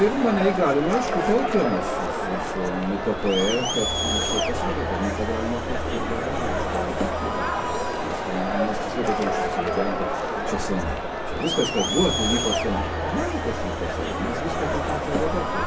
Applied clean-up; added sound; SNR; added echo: none; Crowd; -1 dB; reverberation time 0.2 s.